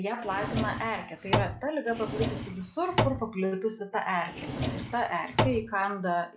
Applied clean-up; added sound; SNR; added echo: none; Drawer open or close; 1 dB; none.